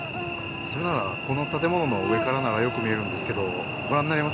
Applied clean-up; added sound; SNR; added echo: none; Cricket / Buzz; 5 dB; none.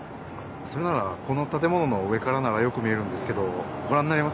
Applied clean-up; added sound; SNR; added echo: none; none; none; none.